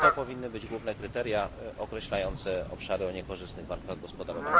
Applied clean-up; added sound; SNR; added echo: none; Fowl; -1 dB; none.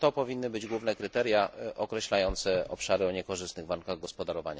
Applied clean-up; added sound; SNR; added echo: none; none; none; none.